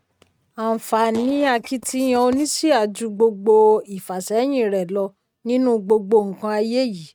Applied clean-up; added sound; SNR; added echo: neural mask model RNNoise.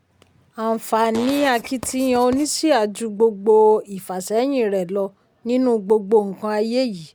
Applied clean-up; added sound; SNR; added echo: none; Writing + Fart; 18 dB; none.